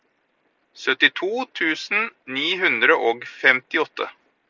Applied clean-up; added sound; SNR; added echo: none; none; none; none.